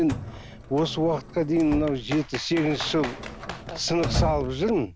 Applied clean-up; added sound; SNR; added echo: none; Drawer open or close; 8 dB; none.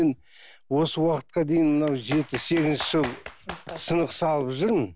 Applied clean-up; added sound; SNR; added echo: none; none; none; none.